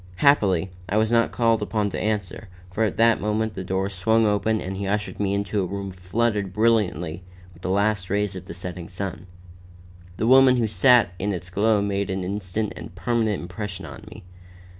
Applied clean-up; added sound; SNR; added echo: none; none; none; none.